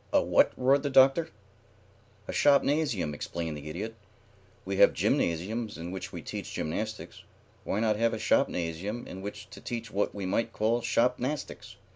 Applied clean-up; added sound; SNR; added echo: none; none; none; none.